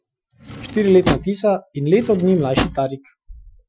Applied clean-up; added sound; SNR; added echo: classical method Wiener filter.